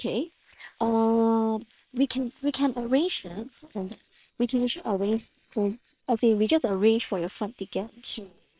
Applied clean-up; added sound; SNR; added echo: neural separator model SepFormer WHAM!.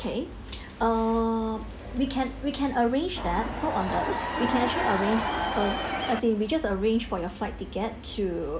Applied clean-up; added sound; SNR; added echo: none; Crowd / Cheering; 2 dB; none.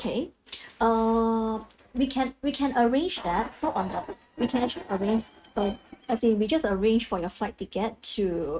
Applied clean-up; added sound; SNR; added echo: neural mask model RNNoise.